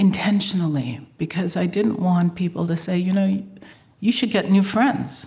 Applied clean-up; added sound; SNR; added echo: none; none; none; none.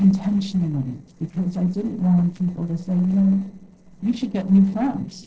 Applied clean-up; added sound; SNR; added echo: neural separator model SepFormer DNS4.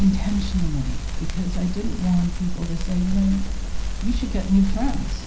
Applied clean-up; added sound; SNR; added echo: none; Crackle; 0 dB; reverberation time 0.5 s.